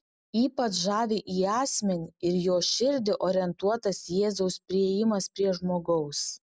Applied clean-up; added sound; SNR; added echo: none; none; none; none.